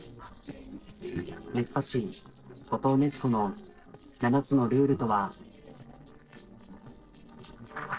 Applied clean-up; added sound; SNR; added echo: neural separator model SepFormer DNS4.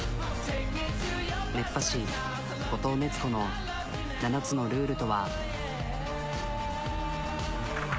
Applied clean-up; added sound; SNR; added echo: none; none; none; none.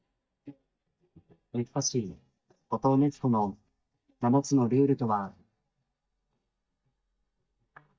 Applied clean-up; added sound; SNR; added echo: neural mask model DeepFilterNet 3.